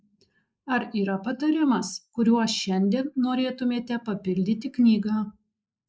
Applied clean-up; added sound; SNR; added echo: neural mask model Resemble Enhance denoiser.